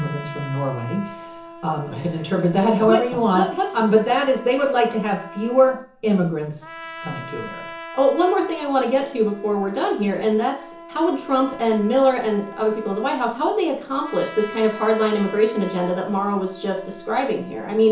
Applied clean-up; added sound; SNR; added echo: none; Trumpet; 17 dB; reverberation time 0.7 s.